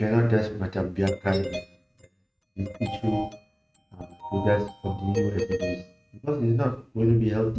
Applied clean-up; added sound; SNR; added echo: neural mask model RNNoise.